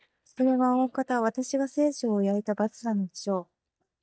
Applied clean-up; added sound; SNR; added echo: neural mask model DeepFilterNet 3.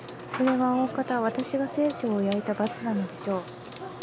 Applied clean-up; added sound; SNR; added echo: none; Sink (filling or washing) / Water tap, faucet / Water; 10 dB; none.